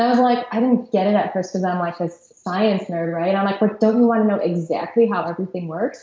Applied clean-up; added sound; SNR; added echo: none; none; none; none.